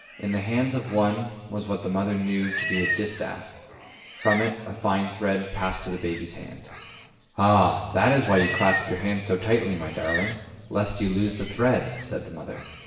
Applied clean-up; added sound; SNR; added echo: none; Livestock, farm animals, working animals; 10 dB; reverberation time 1.3 s.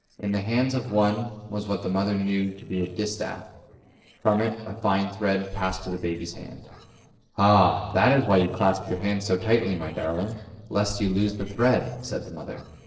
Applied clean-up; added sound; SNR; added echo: neural separator model SepFormer DNS4.